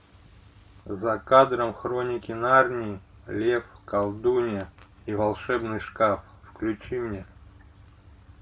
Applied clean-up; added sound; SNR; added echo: none; none; none; none.